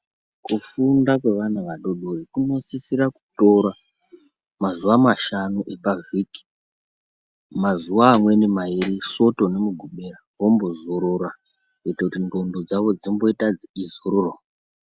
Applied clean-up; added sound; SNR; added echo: none; none; none; none.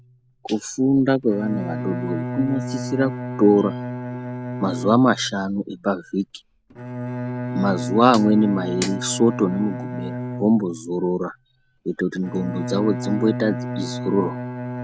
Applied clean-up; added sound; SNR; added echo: none; Bowed string instrument; 8 dB; none.